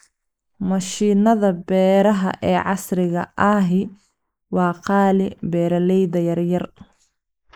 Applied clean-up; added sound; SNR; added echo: neural mask model Resemble Enhance denoiser.